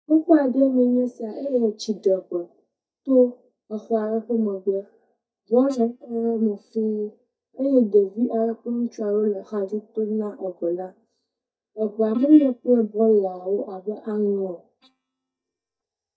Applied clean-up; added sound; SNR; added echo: neural mask model DeepFilterNet 3.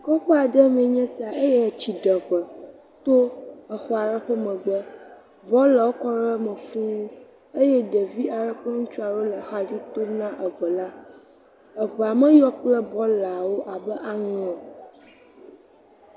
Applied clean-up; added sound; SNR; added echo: none; none; none; none.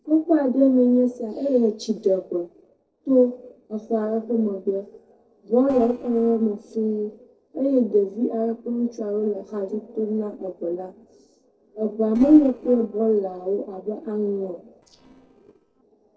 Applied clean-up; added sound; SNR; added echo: neural separator model SepFormer DNS4.